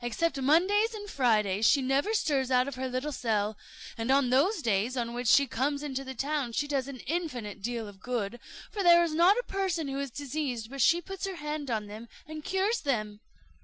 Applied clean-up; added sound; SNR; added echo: none; none; none; none.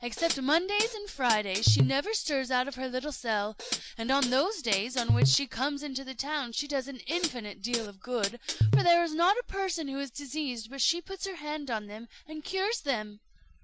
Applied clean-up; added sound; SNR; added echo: none; Hi-hat; 0 dB; none.